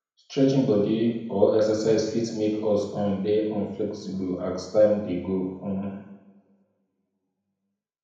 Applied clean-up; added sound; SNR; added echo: none; none; none; reverberation time 0.8 s.